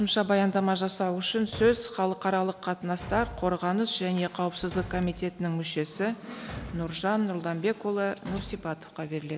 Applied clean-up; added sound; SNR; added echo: none; Thump, thud; 17 dB; none.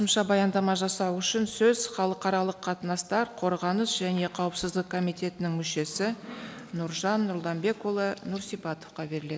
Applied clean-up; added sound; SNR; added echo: none; none; none; none.